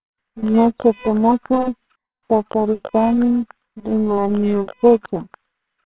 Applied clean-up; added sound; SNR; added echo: neural separator model SepFormer WHAMR!.